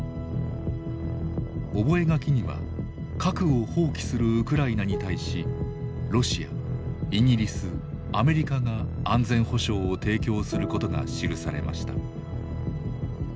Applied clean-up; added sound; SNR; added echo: none; none; none; none.